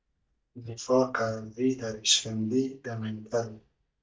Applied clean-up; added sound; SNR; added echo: neural mask model DeepFilterNet 3.